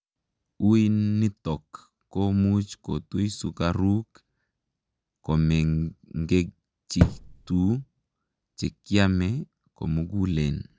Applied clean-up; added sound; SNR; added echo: none; Thump, thud; 0 dB; none.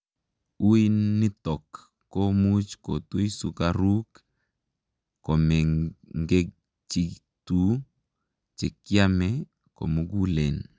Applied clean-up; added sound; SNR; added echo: none; none; none; none.